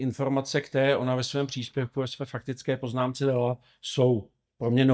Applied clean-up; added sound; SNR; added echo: neural mask model DeepFilterNet 3.